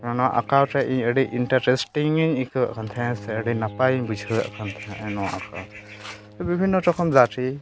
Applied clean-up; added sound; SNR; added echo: none; Bowed string instrument; 20 dB; none.